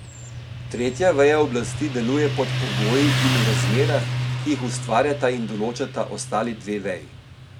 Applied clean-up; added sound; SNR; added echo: none; Motorcycle; 3 dB; none.